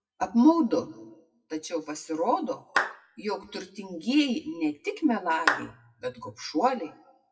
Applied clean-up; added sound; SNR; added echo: classical method WPE with log-MMSE.